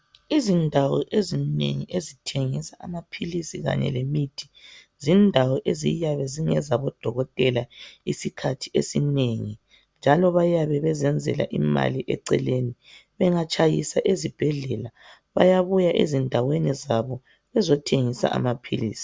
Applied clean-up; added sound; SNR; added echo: none; none; none; none.